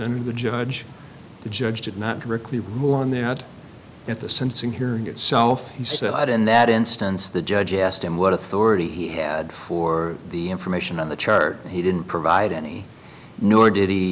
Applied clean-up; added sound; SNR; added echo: none; none; none; none.